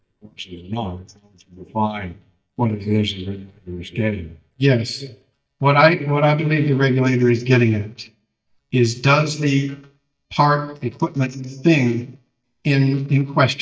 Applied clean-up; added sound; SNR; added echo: neural mask model DeepFilterNet 3.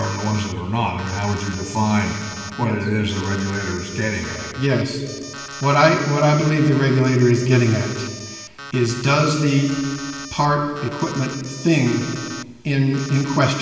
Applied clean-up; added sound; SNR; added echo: none; Alarm; 15 dB; reverberation time 1.7 s.